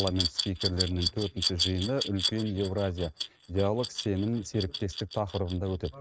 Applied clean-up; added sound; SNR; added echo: neural mask model RNNoise.